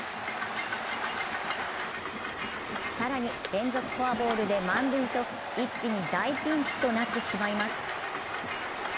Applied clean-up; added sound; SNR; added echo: none; Train; 5 dB; none.